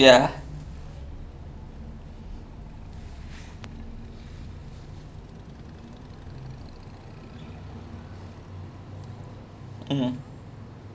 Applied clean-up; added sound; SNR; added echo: none; Motorcycle; 13 dB; none.